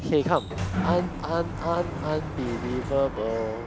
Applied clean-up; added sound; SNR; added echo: none; Sliding door; 4 dB; none.